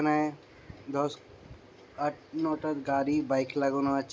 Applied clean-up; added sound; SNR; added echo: none; none; none; none.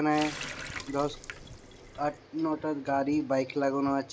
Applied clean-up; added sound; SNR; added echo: none; Water tap, faucet; 12 dB; none.